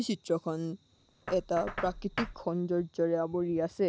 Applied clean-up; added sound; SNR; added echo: none; Knock; 13 dB; none.